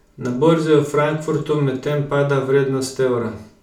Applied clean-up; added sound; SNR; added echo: none; none; none; reverberation time 0.3 s.